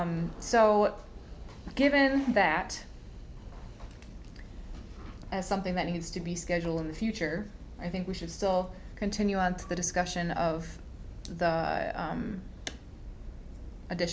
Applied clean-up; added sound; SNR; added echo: none; none; none; none.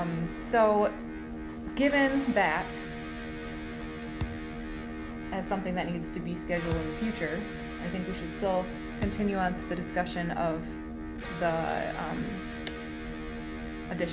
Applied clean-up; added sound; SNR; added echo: none; Electric guitar + Thump, thud; 6 dB; none.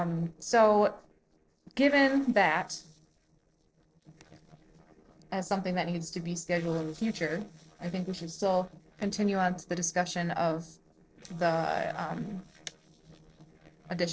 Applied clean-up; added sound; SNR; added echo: neural separator model SepFormer DNS4.